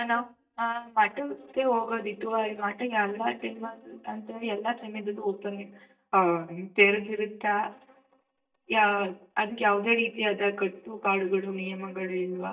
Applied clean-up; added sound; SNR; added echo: neural mask model DeepFilterNet 3.